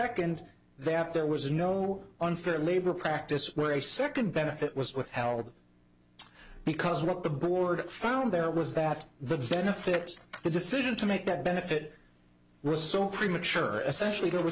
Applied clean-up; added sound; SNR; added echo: none; none; none; none.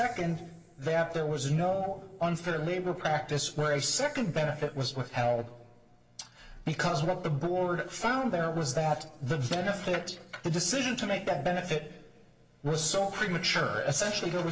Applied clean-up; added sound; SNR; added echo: none; none; none; reverberation time 1.3 s.